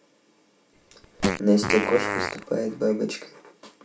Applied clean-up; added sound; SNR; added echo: none; Fart; 3 dB; reverberation time 0.3 s.